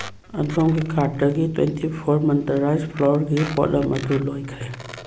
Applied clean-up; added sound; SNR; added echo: none; Squeak; 19 dB; none.